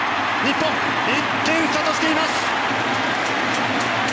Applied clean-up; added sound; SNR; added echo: none; none; none; none.